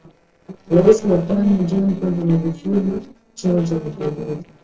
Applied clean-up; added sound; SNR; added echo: neural separator model SepFormer DNS4.